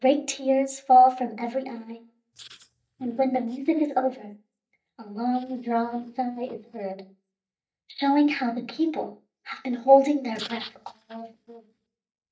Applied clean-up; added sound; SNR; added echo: neural mask model DeepFilterNet 3.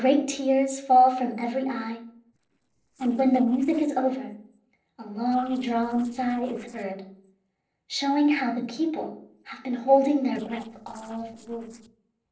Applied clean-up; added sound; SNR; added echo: neural separator model SepFormer DNS4.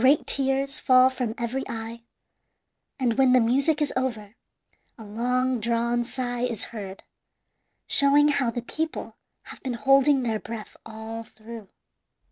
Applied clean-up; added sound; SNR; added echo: none; none; none; none.